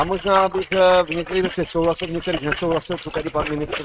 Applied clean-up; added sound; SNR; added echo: neural mask model RNNoise.